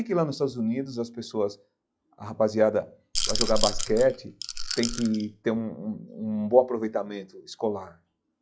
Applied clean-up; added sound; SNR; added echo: classical method log-MMSE.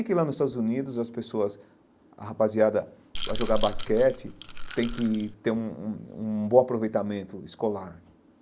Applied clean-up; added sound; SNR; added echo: none; Rattle / Rattle (instrument); 1 dB; none.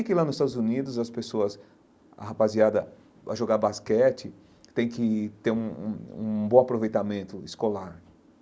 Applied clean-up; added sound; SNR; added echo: none; none; none; none.